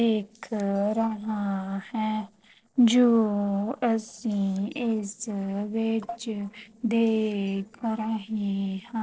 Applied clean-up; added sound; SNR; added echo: neural separator model SepFormer DNS4.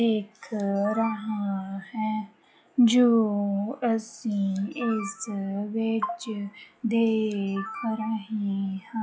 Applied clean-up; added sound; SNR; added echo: classical method log-MMSE.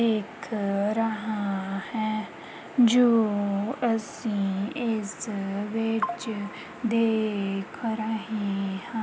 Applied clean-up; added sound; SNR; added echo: none; none; none; none.